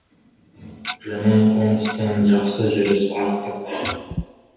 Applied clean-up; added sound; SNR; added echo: none; Tick-tock; 15 dB; reverberation time 1.1 s.